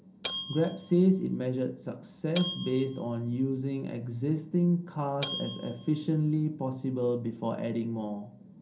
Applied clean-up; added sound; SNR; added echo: none; Bell; 11 dB; reverberation time 0.3 s.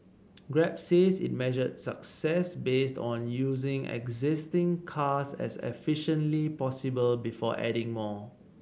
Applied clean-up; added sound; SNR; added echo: none; none; none; none.